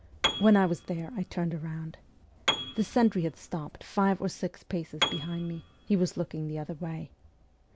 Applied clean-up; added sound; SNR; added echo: none; Piano; 7 dB; none.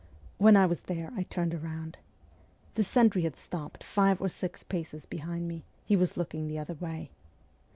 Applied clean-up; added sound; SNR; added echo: none; none; none; none.